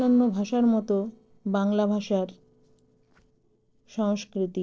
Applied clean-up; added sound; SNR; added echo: neural separator model SepFormer DNS4.